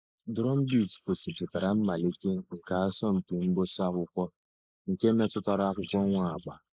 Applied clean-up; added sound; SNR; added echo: neural mask model Resemble Enhance denoiser.